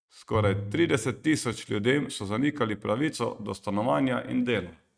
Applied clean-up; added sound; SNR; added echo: neural mask model RNNoise.